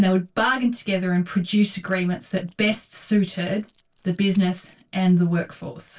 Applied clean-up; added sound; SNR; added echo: neural separator model SepFormer DNS4.